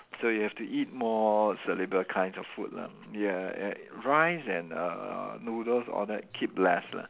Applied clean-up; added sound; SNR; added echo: none; none; none; none.